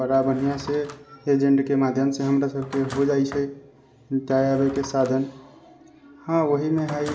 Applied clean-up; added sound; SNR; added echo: none; Drawer open or close; 19 dB; reverberation time 0.6 s.